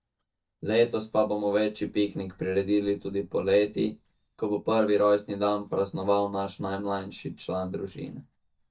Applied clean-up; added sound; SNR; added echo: neural mask model DeepFilterNet 3.